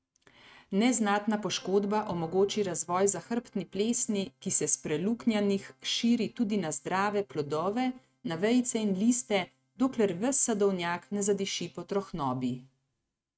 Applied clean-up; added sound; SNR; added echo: neural mask model RNNoise.